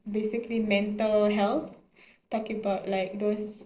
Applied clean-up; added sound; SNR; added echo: neural separator model SepFormer DNS4.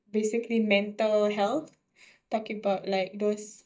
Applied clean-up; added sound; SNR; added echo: neural mask model DeepFilterNet 3.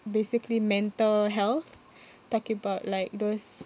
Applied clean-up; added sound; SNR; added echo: none; none; none; none.